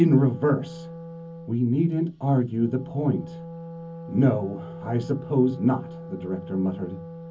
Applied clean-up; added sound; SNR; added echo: none; Wind instrument, woodwind instrument; 14 dB; reverberation time 0.3 s.